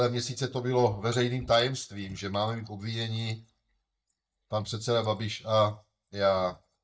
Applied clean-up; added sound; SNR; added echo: neural mask model DeepFilterNet 3.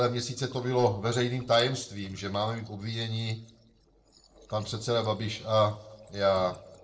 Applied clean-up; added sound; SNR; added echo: neural separator model SepFormer DNS4.